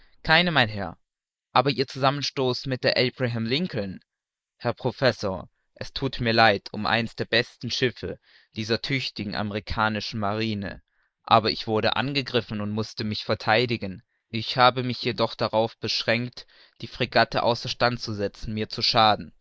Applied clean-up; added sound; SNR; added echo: neural mask model Resemble Enhance denoiser.